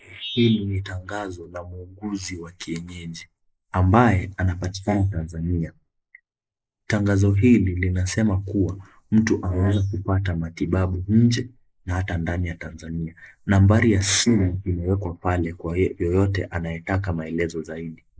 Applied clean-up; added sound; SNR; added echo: neural mask model Resemble Enhance denoiser.